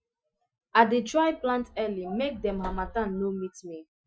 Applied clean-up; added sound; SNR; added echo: classical method Wiener filter.